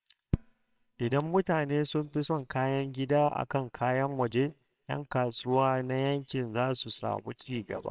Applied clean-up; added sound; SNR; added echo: neural separator model SepFormer WHAMR!.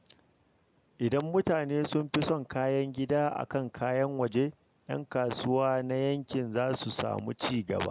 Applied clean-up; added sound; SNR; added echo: none; none; none; none.